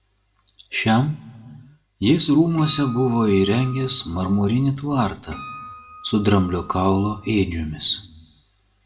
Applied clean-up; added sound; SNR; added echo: none; Acoustic guitar; 18 dB; reverberation time 0.9 s.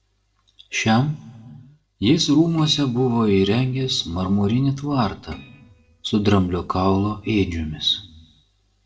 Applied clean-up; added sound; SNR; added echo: neural separator model SepFormer DNS4.